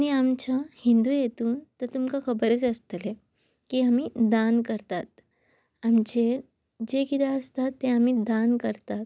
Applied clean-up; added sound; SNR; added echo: none; none; none; none.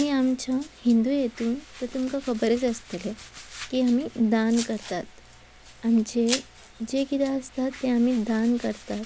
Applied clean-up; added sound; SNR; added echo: none; Domestic sounds, home sounds; 16 dB; none.